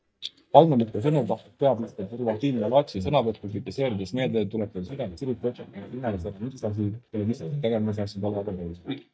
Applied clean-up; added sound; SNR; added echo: neural mask model DeepFilterNet 3.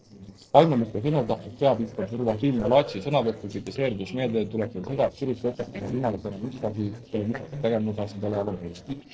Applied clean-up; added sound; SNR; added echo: neural separator model SepFormer DNS4.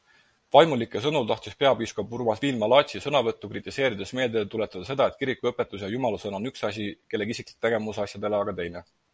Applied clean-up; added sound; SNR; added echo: none; none; none; none.